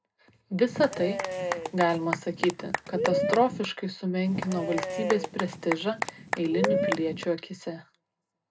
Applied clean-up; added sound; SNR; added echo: none; Applause / Cheering / Clapping; 2 dB; reverberation time 0.2 s.